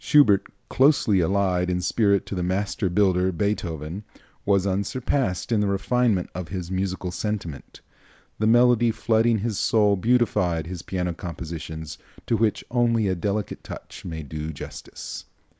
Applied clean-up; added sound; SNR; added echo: none; none; none; none.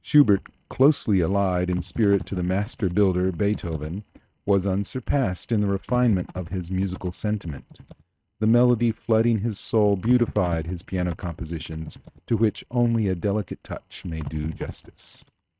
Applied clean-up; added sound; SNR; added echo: neural mask model RNNoise.